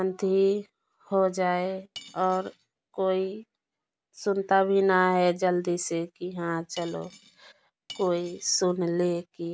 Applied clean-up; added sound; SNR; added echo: none; Cutlery, silverware / Dishes, pots, and pans; 20 dB; none.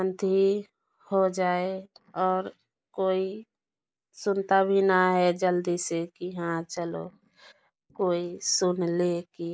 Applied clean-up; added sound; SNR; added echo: neural mask model Resemble Enhance denoiser.